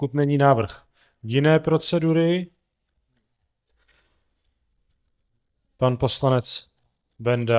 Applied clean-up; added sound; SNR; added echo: neural mask model DeepFilterNet 3.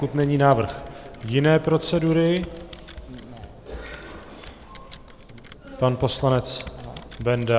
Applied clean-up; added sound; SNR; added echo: none; Computer keyboard; 18 dB; none.